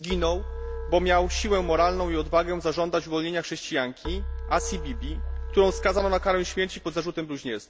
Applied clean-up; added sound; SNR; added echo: none; Keyboard (musical); 7 dB; none.